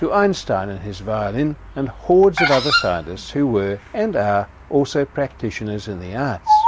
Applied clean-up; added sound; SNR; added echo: none; Bird vocalization, bird call, bird song; 5 dB; none.